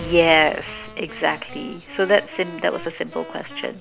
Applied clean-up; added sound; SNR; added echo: none; Wind instrument, woodwind instrument + Explosion; 17 dB; none.